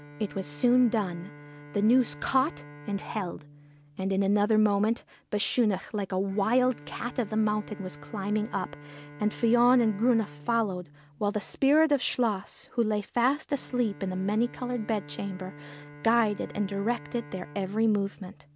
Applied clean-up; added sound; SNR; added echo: none; Bowed string instrument; 19 dB; none.